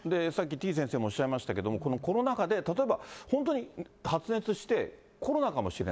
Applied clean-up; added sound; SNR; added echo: none; none; none; none.